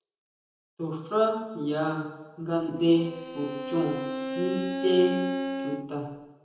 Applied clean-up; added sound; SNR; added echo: none; Bowed string instrument; 4 dB; reverberation time 0.9 s.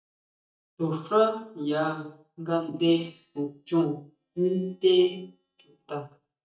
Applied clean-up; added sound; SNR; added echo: neural mask model DeepFilterNet 3.